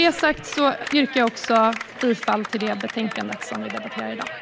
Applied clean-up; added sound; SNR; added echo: none; Clapping; 11 dB; none.